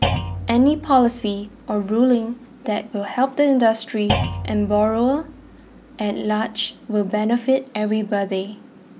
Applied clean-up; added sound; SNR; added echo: none; Thump, thud; 10 dB; none.